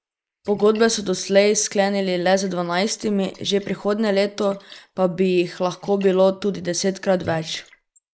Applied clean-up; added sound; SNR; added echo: neural mask model Resemble Enhance denoiser.